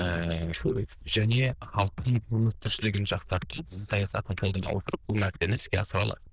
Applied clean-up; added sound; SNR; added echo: neural diffusion model UNIVERSE++.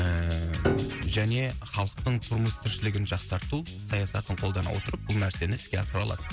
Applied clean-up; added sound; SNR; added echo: none; Piano; 8 dB; none.